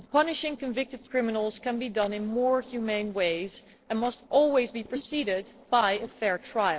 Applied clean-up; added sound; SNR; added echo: neural separator model SepFormer DNS4.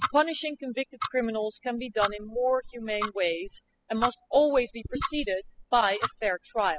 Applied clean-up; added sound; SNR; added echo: classical method spectral subtraction.